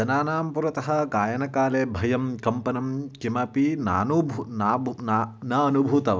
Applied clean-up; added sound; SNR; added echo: none; none; none; none.